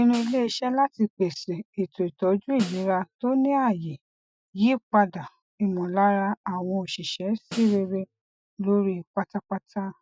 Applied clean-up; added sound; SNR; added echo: classical method Wiener filter.